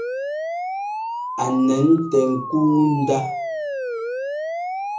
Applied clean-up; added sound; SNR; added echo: none; Siren; 5 dB; reverberation time 0.7 s.